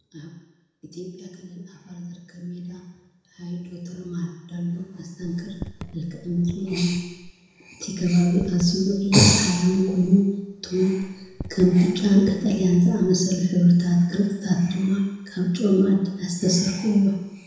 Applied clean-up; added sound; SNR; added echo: none; Raindrop / Drip; 17 dB; reverberation time 1.0 s.